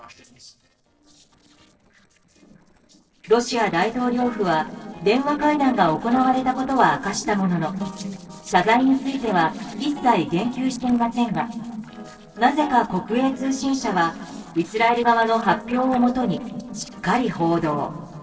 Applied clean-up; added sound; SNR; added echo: neural separator model SepFormer DNS4.